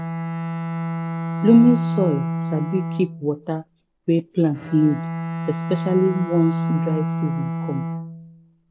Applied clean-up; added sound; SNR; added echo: none; Bowed string instrument; 4 dB; none.